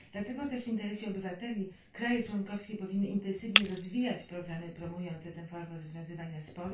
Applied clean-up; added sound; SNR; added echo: none; Shatter; 0 dB; reverberation time 0.2 s.